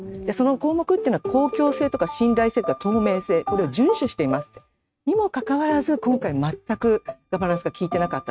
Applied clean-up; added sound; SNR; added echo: neural mask model RNNoise.